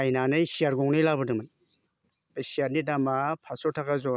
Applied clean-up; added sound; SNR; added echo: none; none; none; none.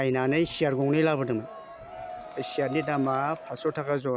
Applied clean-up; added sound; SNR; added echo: none; Crowd; 14 dB; none.